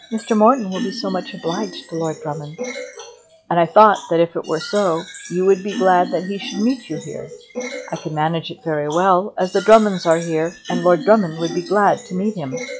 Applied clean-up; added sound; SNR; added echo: classical method log-MMSE.